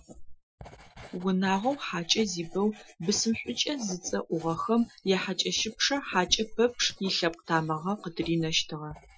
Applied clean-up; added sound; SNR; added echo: classical method Wiener filter.